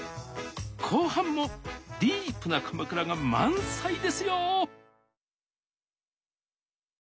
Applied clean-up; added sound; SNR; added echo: none; none; none; none.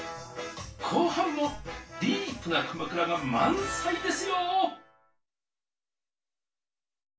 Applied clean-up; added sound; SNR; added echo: none; none; none; reverberation time 0.3 s.